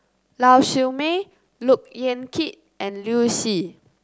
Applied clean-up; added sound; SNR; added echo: none; none; none; none.